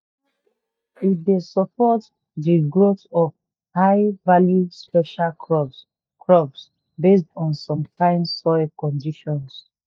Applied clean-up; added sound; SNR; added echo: neural mask model DeepFilterNet 3.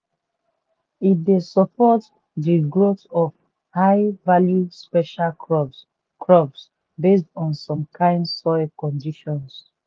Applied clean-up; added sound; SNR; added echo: none; none; none; none.